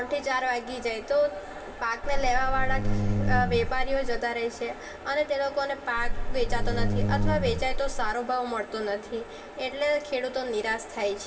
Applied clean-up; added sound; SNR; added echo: none; Buzz; -4 dB; reverberation time 2.9 s.